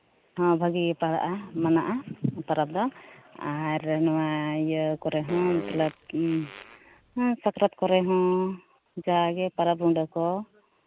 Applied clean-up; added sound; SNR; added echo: none; Fart; 14 dB; none.